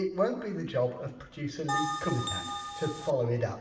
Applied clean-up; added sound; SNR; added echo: none; Bell; 3 dB; reverberation time 1.1 s.